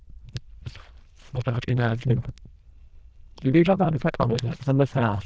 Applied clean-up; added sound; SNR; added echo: neural diffusion model UNIVERSE++.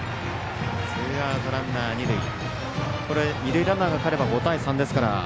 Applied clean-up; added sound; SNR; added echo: none; none; none; none.